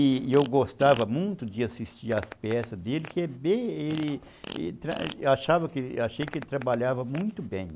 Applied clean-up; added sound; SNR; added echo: none; Fart; 17 dB; none.